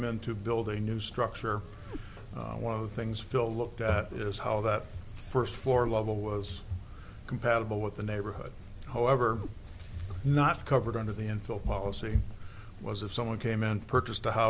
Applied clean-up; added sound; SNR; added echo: none; Meow; 16 dB; none.